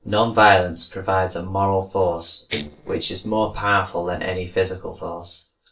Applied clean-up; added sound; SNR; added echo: neural separator model SepFormer DNS4.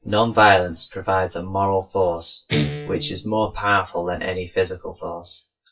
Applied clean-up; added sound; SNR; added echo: classical method WPE with log-MMSE.